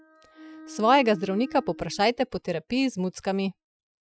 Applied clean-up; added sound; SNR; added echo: classical method Wiener filter.